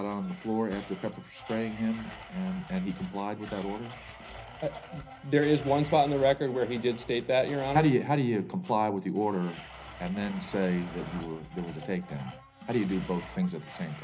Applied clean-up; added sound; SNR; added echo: none; Domestic sounds, home sounds; 16 dB; reverberation time 0.5 s.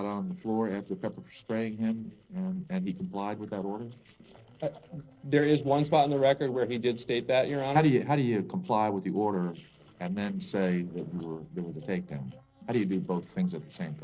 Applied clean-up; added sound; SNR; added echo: neural separator model SepFormer DNS4.